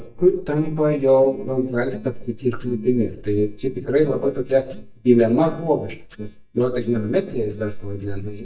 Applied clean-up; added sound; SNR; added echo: neural mask model DeepFilterNet 3.